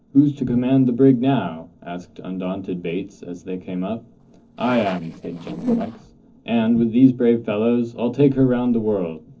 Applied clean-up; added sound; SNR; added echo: neural separator model SepFormer DNS4.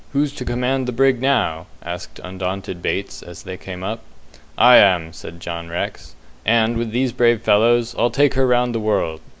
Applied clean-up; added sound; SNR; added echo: none; none; none; none.